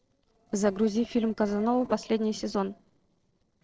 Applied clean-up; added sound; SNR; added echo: neural separator model SepFormer DNS4.